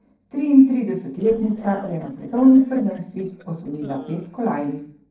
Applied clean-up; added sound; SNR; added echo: neural separator model SepFormer DNS4.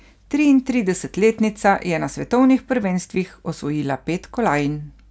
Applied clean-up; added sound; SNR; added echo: none; none; none; none.